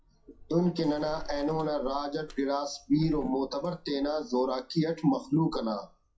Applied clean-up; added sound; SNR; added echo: classical method WPE with log-MMSE.